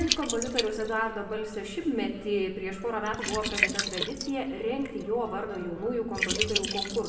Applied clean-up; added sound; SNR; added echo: none; Liquid; 3 dB; reverberation time 1.1 s.